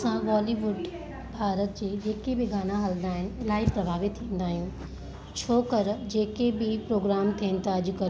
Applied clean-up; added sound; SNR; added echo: none; none; none; none.